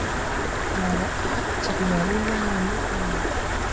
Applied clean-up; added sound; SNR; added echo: none; Stream; -4 dB; none.